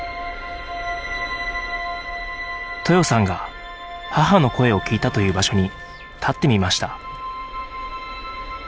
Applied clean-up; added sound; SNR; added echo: none; Sliding door; 19 dB; none.